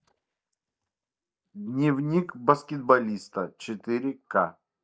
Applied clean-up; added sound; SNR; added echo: neural mask model DeepFilterNet 3.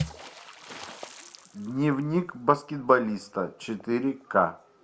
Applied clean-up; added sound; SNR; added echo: none; Water / Splash, splatter; 15 dB; none.